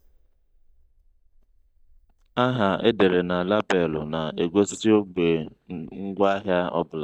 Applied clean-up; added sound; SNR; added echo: neural mask model DeepFilterNet 3.